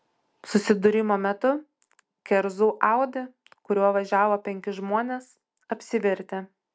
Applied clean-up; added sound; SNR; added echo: none; none; none; none.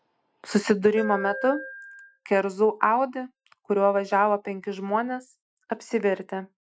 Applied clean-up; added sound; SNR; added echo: classical method Wiener filter.